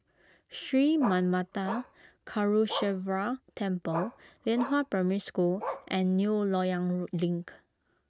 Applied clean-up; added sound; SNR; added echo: neural mask model RNNoise.